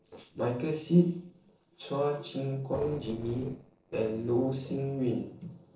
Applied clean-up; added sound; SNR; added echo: neural separator model SepFormer DNS4.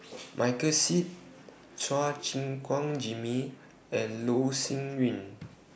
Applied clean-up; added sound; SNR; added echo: none; none; none; none.